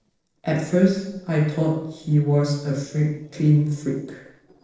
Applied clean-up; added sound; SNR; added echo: neural separator model SepFormer DNS4.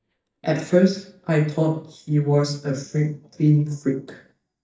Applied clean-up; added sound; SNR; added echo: neural mask model DeepFilterNet 3.